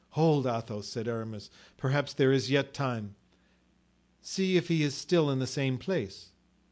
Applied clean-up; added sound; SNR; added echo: none; none; none; none.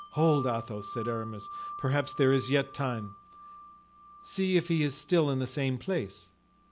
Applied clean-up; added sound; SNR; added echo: none; Wind chime; 14 dB; none.